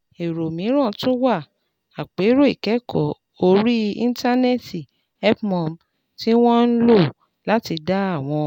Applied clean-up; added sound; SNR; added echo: none; none; none; none.